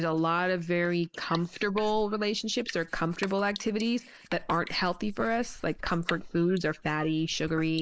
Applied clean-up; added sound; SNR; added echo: neural mask model Resemble Enhance denoiser.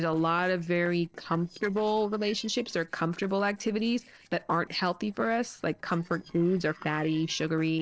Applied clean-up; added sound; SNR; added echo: neural separator model SepFormer DNS4.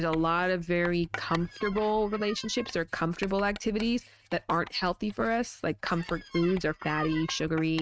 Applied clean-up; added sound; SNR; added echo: neural mask model RNNoise.